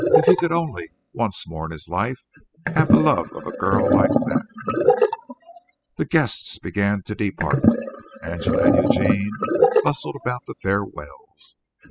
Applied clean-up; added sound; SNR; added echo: classical method spectral subtraction.